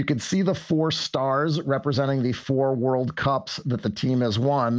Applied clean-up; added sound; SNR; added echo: neural mask model Resemble Enhance denoiser.